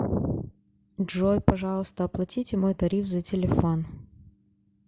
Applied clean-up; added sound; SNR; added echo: none; none; none; none.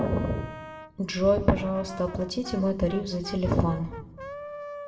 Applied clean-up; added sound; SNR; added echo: none; Brass instrument; 15 dB; reverberation time 0.9 s.